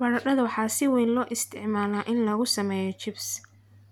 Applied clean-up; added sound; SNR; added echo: none; none; none; none.